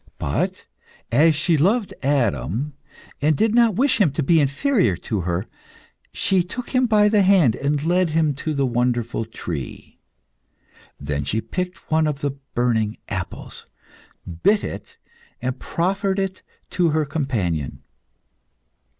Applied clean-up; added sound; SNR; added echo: none; none; none; none.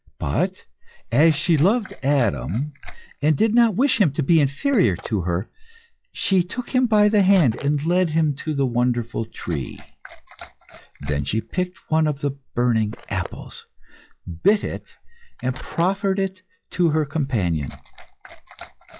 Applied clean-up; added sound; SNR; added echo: classical method log-MMSE.